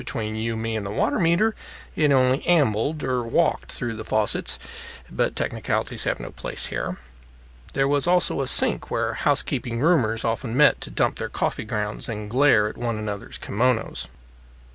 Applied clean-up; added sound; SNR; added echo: none; none; none; none.